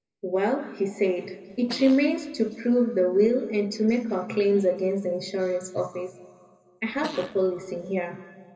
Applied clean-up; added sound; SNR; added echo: none; Fart; 17 dB; reverberation time 1.8 s.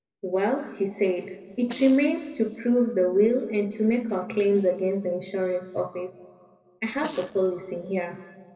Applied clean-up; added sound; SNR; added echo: neural separator model SepFormer DNS4.